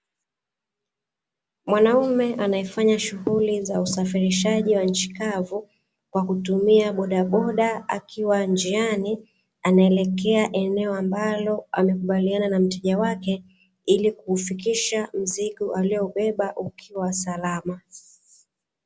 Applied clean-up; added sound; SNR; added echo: none; none; none; none.